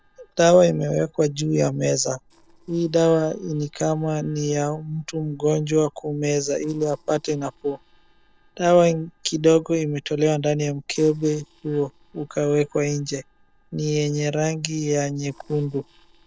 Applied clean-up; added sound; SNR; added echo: neural separator model SepFormer DNS4.